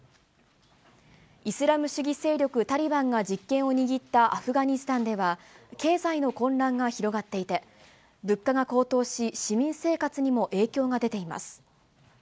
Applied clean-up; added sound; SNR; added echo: none; none; none; none.